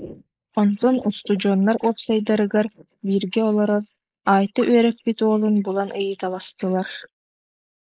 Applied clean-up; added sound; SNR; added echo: neural mask model Resemble Enhance denoiser.